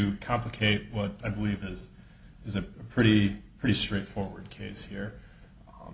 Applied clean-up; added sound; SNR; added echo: none; none; none; none.